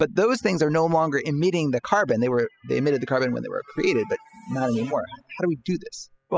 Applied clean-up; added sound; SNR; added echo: classical method spectral subtraction.